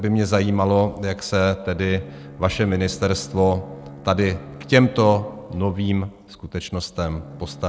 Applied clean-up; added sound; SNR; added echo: none; Bowed string instrument; 20 dB; none.